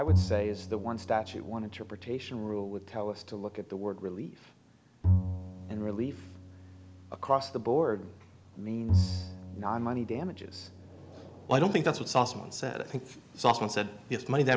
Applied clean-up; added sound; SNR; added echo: none; Bowed string instrument; 2 dB; none.